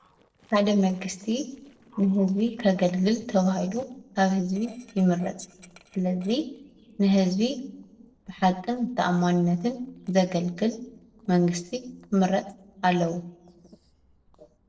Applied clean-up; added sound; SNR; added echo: neural separator model SepFormer DNS4.